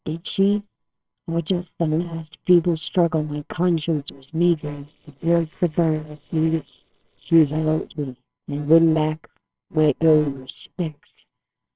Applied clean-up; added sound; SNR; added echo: neural separator model SepFormer WHAMR!.